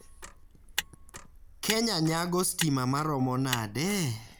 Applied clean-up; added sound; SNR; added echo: none; Motor vehicle (road); 11 dB; none.